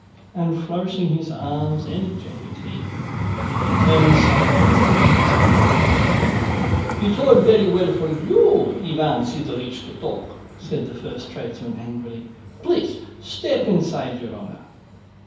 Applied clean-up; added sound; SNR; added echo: none; Vehicle; -1 dB; reverberation time 0.9 s.